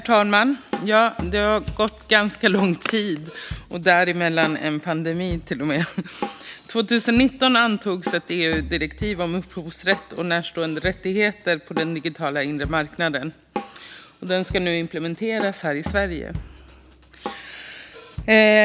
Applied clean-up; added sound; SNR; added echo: none; Drum kit; 14 dB; none.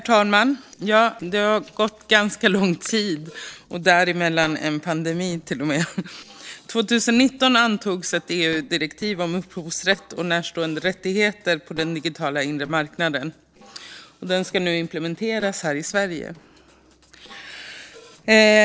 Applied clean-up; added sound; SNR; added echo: neural separator model SepFormer DNS4.